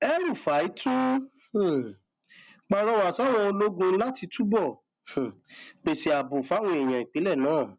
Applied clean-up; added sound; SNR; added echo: none; none; none; none.